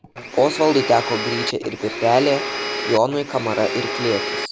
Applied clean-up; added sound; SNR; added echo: none; Domestic sounds, home sounds; 6 dB; none.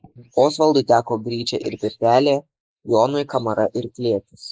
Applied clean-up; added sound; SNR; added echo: neural mask model Resemble Enhance denoiser.